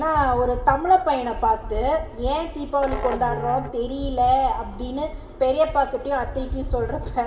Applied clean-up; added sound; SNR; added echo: none; Musical instrument; 13 dB; reverberation time 1.7 s.